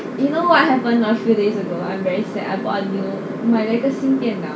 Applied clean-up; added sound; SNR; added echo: none; none; none; reverberation time 0.5 s.